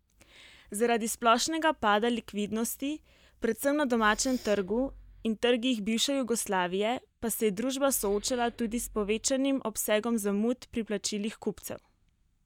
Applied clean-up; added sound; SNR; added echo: neural mask model DeepFilterNet 3.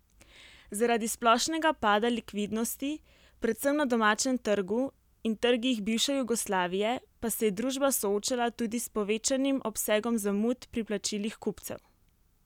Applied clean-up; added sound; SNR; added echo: none; none; none; none.